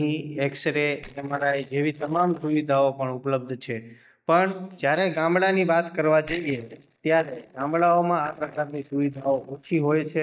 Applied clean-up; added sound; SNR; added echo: neural mask model DeepFilterNet 3.